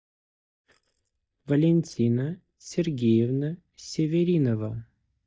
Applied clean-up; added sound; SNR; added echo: neural mask model DeepFilterNet 3.